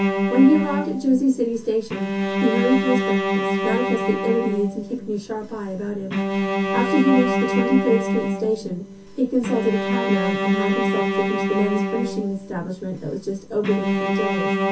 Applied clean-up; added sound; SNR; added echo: none; Bowed string instrument; 0 dB; reverberation time 0.3 s.